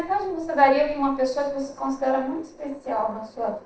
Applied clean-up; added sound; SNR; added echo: neural separator model SepFormer DNS4.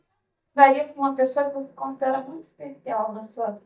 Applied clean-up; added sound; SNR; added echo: neural mask model DeepFilterNet 3.